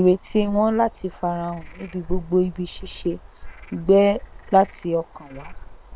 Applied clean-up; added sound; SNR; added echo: neural separator model SepFormer WHAM!.